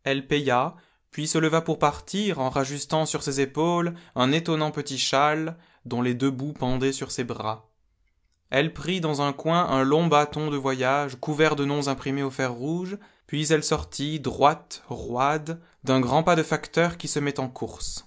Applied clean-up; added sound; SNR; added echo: none; none; none; none.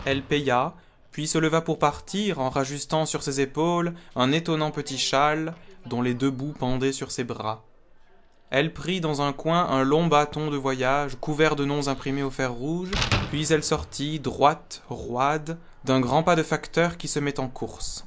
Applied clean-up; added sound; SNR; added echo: none; Slam; 13 dB; none.